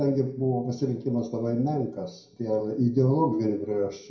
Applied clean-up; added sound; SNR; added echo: none; none; none; reverberation time 0.5 s.